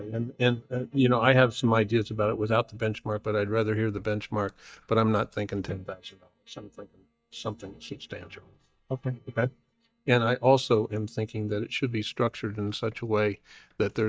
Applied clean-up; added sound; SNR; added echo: neural mask model DeepFilterNet 3.